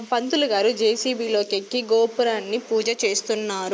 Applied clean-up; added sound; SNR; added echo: neural mask model Resemble Enhance denoiser.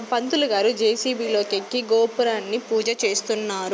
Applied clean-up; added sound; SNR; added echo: none; none; none; none.